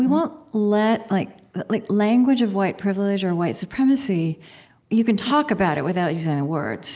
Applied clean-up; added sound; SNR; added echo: none; none; none; none.